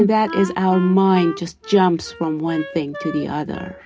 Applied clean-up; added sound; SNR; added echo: none; Wind instrument, woodwind instrument; 15 dB; reverberation time 0.3 s.